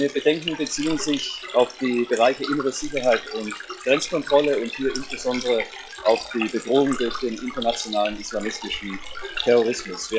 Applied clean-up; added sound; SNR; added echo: classical method log-MMSE.